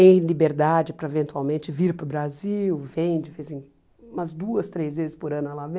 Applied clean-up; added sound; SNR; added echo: none; none; none; none.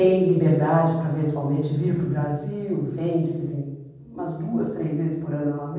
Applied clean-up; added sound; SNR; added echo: none; none; none; reverberation time 1.2 s.